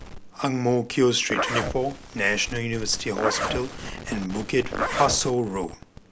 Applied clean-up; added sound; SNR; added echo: none; Zipper (clothing); 6 dB; none.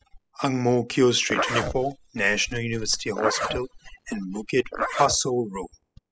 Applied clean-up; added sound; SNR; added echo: classical method spectral subtraction.